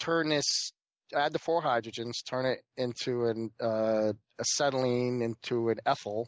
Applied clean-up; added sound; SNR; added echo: none; none; none; none.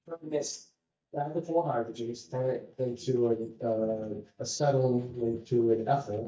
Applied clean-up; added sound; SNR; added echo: neural mask model DeepFilterNet 3.